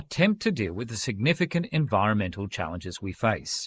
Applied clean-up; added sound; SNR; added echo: neural mask model Resemble Enhance denoiser.